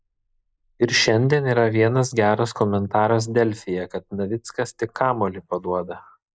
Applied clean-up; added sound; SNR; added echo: neural mask model Resemble Enhance denoiser.